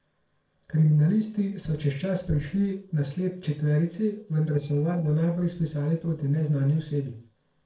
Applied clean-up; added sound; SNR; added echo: neural separator model SepFormer DNS4.